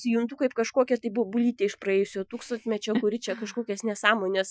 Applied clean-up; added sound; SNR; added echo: classical method Wiener filter.